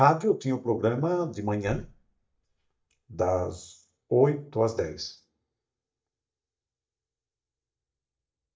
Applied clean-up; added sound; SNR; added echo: neural mask model DeepFilterNet 3.